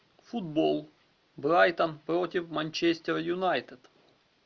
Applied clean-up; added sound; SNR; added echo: none; none; none; none.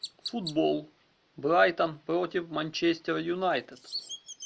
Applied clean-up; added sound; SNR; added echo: none; Chirp, tweet; 16 dB; none.